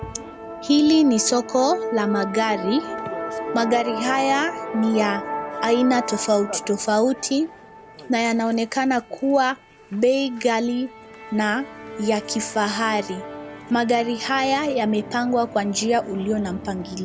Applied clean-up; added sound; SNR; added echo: none; Musical instrument; 11 dB; none.